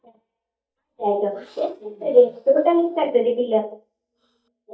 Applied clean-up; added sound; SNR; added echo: neural mask model DeepFilterNet 3.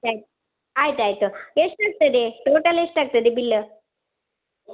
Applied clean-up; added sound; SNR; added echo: none; none; none; none.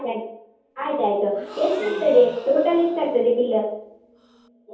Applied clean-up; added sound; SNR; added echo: none; Gasp; 19 dB; reverberation time 0.7 s.